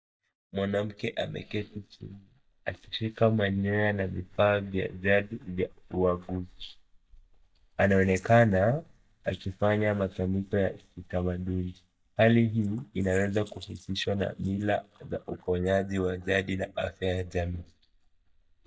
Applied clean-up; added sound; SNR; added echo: neural mask model DeepFilterNet 3.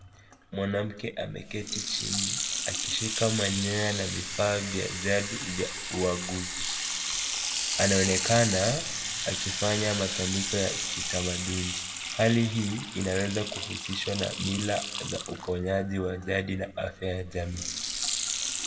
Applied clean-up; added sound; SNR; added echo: none; Sink (filling or washing) / Water tap, faucet; 3 dB; reverberation time 1.9 s.